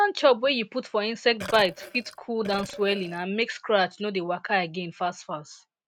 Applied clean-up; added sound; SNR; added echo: neural mask model RNNoise.